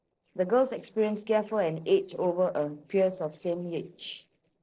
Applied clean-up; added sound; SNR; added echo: neural separator model SepFormer DNS4.